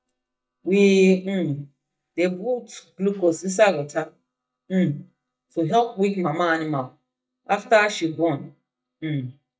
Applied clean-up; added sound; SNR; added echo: neural mask model DeepFilterNet 3.